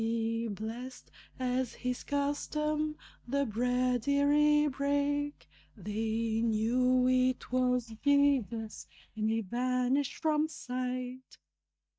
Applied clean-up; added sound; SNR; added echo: neural mask model DeepFilterNet 3.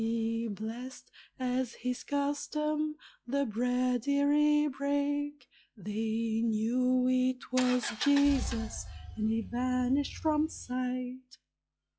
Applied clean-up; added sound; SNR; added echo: classical method log-MMSE.